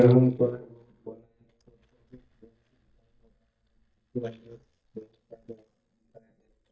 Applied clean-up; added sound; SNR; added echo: neural mask model DeepFilterNet 3.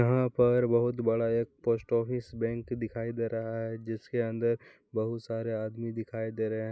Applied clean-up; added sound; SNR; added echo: none; none; none; none.